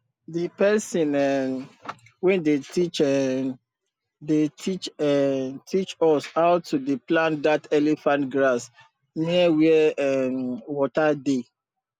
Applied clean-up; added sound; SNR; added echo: none; none; none; none.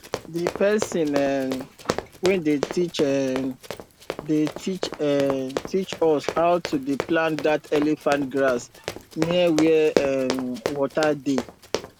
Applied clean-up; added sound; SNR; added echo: none; Run; 9 dB; none.